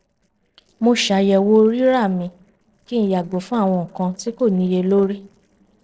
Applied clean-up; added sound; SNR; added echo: neural separator model SepFormer DNS4.